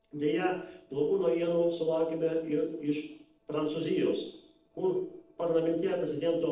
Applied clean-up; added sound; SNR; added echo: neural separator model SepFormer DNS4.